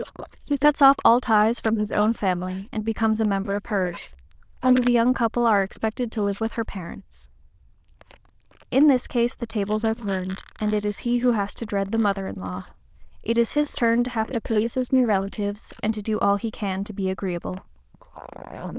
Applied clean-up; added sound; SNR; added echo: neural diffusion model UNIVERSE++.